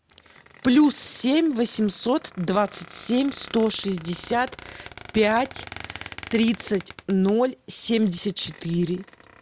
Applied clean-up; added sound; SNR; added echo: none; Squeak; 19 dB; none.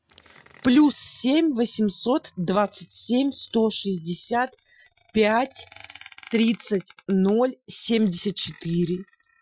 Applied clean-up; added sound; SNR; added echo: classical method Wiener filter.